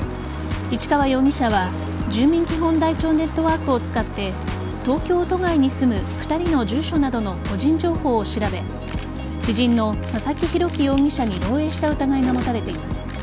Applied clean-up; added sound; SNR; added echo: none; none; none; none.